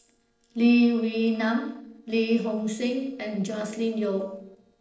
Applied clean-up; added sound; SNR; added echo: neural separator model SepFormer DNS4.